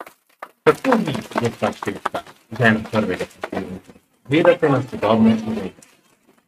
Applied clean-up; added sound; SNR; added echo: neural mask model RNNoise.